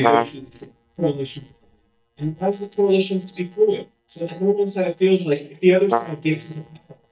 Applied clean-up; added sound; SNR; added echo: neural mask model DeepFilterNet 3.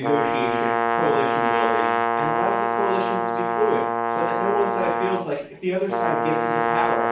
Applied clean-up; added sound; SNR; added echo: none; Brass instrument; -4 dB; reverberation time 0.4 s.